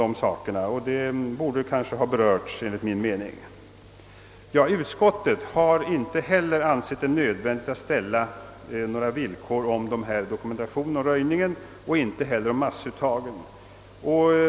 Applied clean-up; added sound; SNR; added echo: none; none; none; none.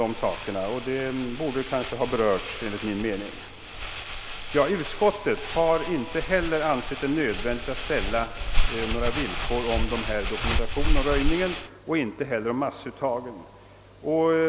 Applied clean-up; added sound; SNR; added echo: none; Crumpling, crinkling; 1 dB; none.